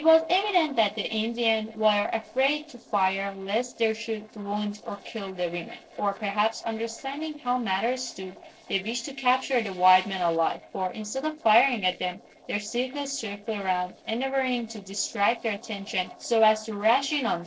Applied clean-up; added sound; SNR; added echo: neural separator model SepFormer DNS4.